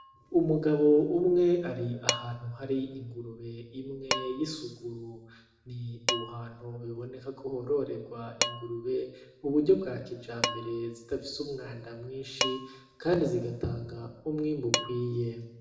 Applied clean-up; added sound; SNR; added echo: none; Dishes, pots, and pans; 8 dB; reverberation time 1.0 s.